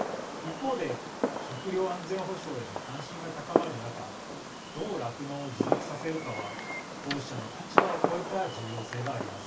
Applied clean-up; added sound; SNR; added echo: none; Fireworks; -2 dB; reverberation time 0.2 s.